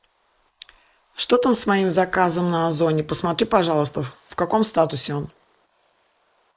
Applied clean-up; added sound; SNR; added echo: neural mask model Resemble Enhance denoiser.